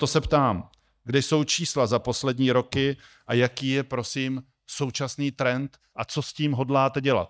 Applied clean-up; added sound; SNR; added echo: neural mask model DeepFilterNet 3.